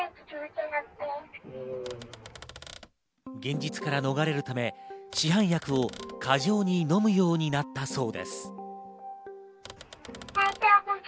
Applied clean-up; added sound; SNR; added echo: none; Typewriter; 18 dB; none.